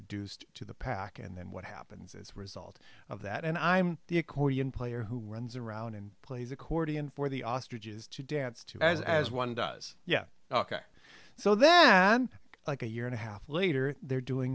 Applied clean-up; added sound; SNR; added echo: none; none; none; none.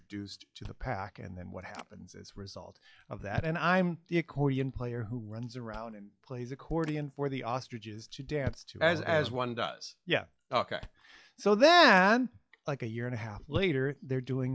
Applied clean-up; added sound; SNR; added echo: classical method log-MMSE.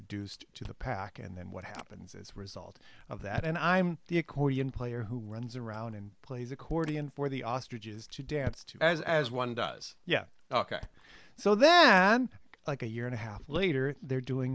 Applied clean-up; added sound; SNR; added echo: neural mask model Resemble Enhance denoiser.